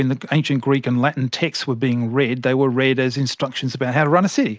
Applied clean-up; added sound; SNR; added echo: none; none; none; none.